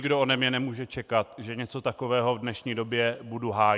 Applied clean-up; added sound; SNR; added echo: none; none; none; none.